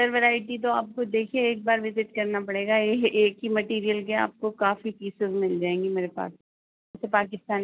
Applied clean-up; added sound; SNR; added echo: none; none; none; none.